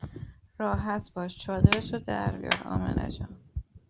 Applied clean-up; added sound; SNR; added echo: none; Clapping; 9 dB; none.